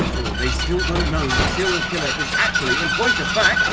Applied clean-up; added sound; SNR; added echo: none; Vehicle; -4 dB; none.